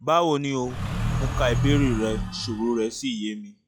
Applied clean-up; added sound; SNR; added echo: classical method log-MMSE.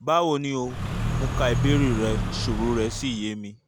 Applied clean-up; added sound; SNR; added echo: none; Car; 0 dB; none.